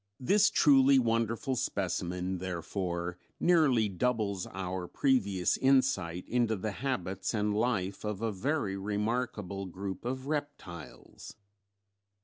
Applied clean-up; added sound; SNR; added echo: none; none; none; none.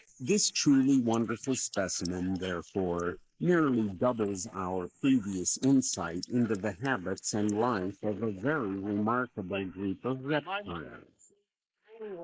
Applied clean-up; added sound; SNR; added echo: neural mask model Resemble Enhance denoiser.